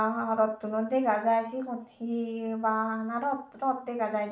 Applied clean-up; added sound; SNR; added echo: none; none; none; reverberation time 0.4 s.